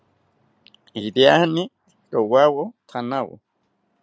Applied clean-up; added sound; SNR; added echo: none; none; none; none.